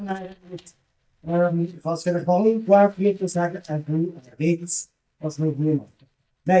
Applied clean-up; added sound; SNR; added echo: neural mask model DeepFilterNet 3.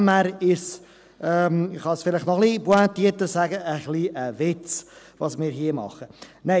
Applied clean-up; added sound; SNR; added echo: none; none; none; none.